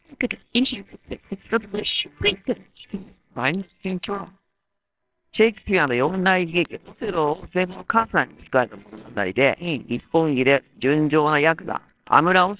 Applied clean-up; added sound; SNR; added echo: neural separator model SepFormer WHAMR!.